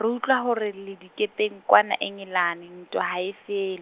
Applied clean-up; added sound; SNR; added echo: none; none; none; none.